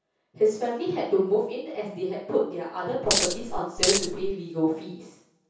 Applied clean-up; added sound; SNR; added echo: none; Coin (dropping); -2 dB; reverberation time 0.6 s.